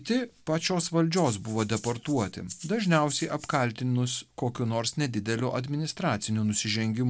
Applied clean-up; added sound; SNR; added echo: none; Rattle (instrument); 17 dB; none.